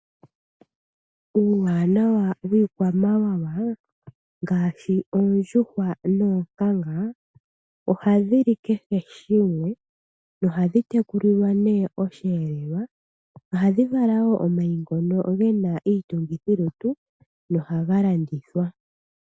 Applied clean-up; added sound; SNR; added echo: none; none; none; none.